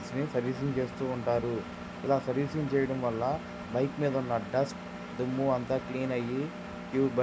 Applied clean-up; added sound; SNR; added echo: none; Engine; 10 dB; none.